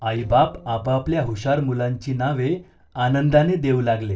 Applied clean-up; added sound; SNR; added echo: neural separator model SepFormer DNS4.